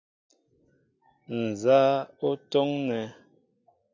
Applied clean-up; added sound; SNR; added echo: none; none; none; none.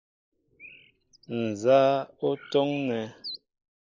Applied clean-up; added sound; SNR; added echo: neural mask model Resemble Enhance denoiser.